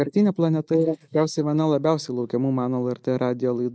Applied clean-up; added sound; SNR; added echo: neural mask model Resemble Enhance denoiser.